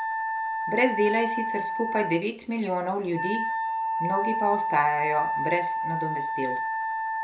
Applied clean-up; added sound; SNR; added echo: none; Wind instrument, woodwind instrument; 0 dB; none.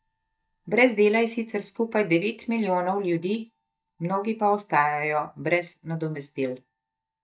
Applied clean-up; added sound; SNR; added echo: neural mask model DeepFilterNet 3.